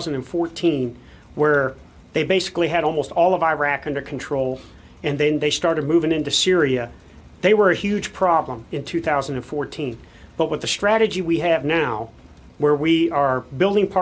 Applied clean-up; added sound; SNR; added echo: none; none; none; none.